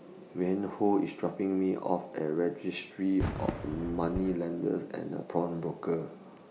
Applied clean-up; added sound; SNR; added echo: none; Fireworks; 11 dB; none.